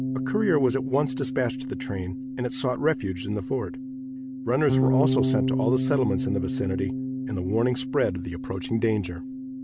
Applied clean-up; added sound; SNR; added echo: none; Bass guitar; 1 dB; none.